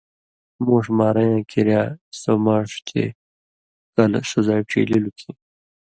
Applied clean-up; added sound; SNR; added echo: none; none; none; none.